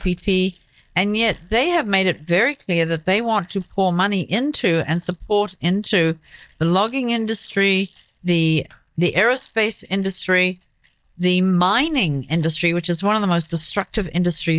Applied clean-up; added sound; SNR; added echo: neural mask model DeepFilterNet 3.